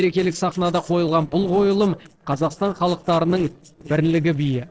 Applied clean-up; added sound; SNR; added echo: neural separator model SepFormer DNS4.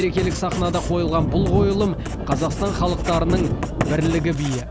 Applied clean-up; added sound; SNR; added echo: none; Writing + Thunder; 2 dB; none.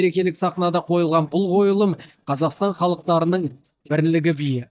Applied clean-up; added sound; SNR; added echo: neural mask model DeepFilterNet 3.